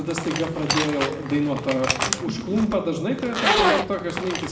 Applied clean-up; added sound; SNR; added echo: none; Zipper (clothing); 1 dB; reverberation time 1.6 s.